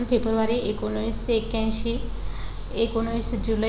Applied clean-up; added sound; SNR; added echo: none; none; none; none.